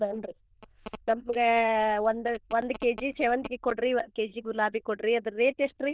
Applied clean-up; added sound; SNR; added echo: neural diffusion model UNIVERSE++.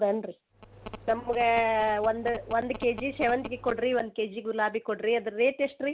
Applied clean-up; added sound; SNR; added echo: none; Telephone; 15 dB; none.